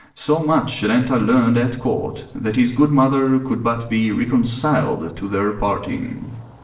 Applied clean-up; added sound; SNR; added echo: neural separator model SepFormer DNS4.